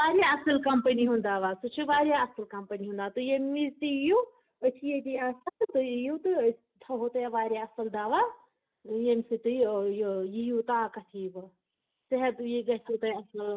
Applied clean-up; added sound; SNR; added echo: none; none; none; none.